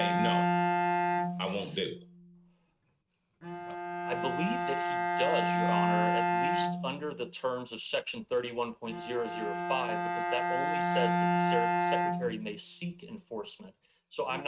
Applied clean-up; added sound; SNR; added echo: neural mask model RNNoise.